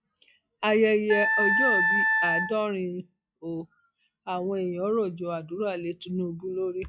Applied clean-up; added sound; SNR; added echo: classical method log-MMSE.